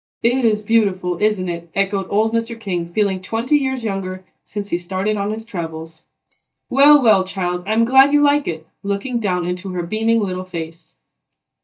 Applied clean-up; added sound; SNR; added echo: neural mask model DeepFilterNet 3.